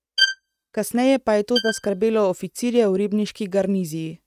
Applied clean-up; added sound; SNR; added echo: neural mask model RNNoise.